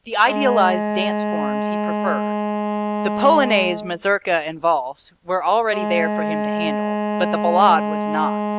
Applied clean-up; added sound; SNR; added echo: none; Wind instrument, woodwind instrument; 2 dB; none.